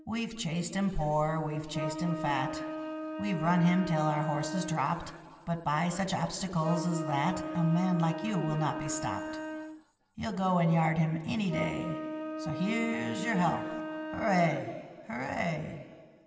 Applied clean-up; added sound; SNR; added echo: none; Wind instrument, woodwind instrument; 8 dB; reverberation time 2.0 s.